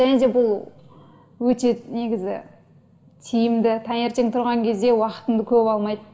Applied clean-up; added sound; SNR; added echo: none; none; none; reverberation time 0.9 s.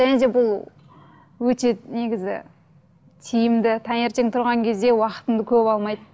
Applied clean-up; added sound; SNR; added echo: none; none; none; none.